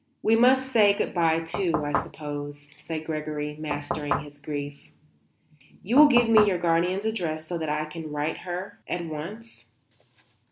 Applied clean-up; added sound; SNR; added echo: none; Knock / Wood; 3 dB; none.